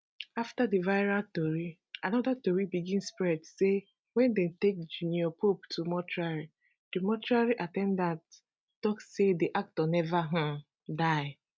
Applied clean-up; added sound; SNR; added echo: none; none; none; none.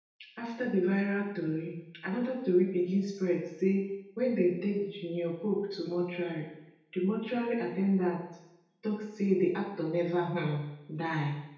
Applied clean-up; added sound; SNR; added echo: none; none; none; reverberation time 0.8 s.